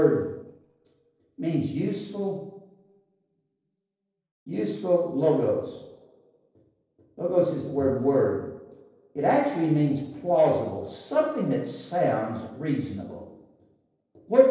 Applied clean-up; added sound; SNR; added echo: neural separator model SepFormer DNS4.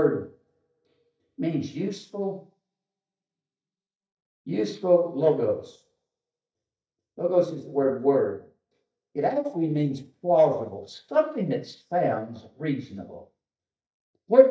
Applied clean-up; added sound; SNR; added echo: neural mask model DeepFilterNet 3.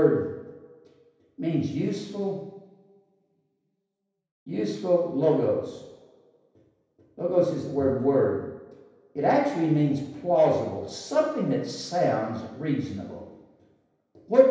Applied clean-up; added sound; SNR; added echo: none; Breathing; 15 dB; reverberation time 0.9 s.